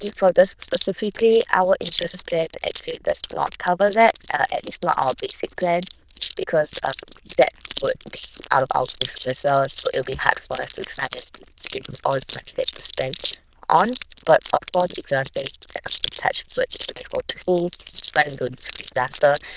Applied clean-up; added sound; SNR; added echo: neural diffusion model UNIVERSE++.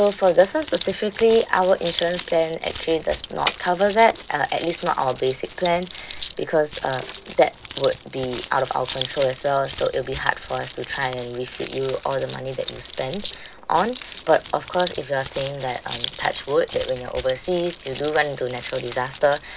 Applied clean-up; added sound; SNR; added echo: none; Keys jangling; 14 dB; none.